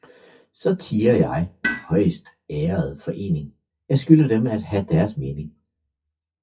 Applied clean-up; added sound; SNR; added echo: classical method WPE with log-MMSE.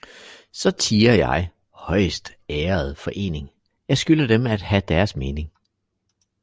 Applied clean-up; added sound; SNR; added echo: none; none; none; none.